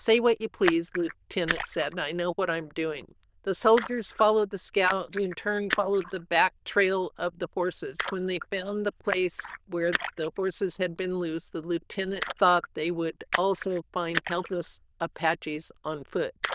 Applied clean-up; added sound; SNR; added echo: neural diffusion model UNIVERSE++.